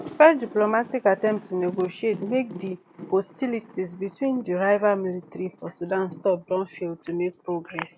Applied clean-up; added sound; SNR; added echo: none; Thunder; 19 dB; none.